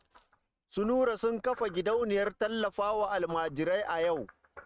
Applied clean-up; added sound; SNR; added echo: neural mask model RNNoise.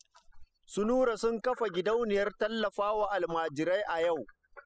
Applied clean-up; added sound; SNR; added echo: classical method spectral subtraction.